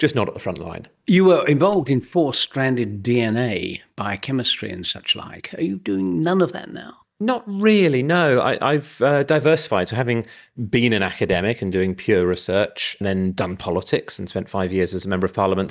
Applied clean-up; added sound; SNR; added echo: neural mask model DeepFilterNet 3.